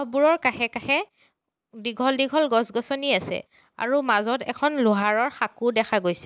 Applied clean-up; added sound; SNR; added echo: none; none; none; none.